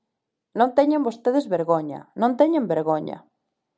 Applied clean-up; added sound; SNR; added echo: none; none; none; none.